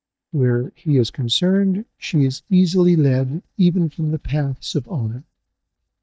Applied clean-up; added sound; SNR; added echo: neural mask model DeepFilterNet 3.